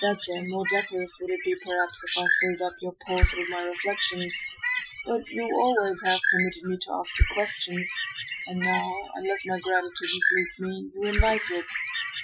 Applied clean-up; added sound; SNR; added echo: classical method Wiener filter.